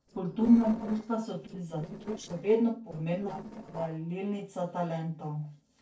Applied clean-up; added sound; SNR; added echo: neural separator model SepFormer DNS4.